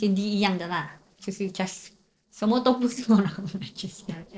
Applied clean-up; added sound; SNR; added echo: neural separator model SepFormer DNS4.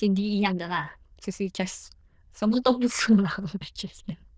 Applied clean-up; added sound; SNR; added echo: neural diffusion model UNIVERSE++.